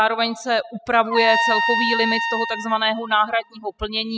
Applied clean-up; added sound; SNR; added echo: classical method spectral subtraction.